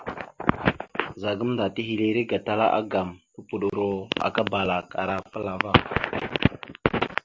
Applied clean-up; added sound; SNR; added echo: none; none; none; none.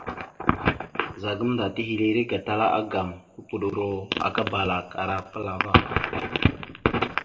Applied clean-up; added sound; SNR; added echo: none; none; none; reverberation time 0.6 s.